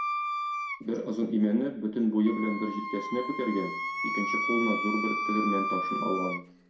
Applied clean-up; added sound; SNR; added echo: none; Wind instrument, woodwind instrument; 3 dB; reverberation time 0.5 s.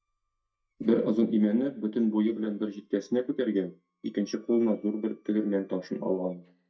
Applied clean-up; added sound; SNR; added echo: neural mask model DeepFilterNet 3.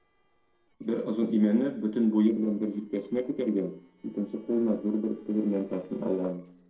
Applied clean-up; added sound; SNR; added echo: neural separator model SepFormer DNS4.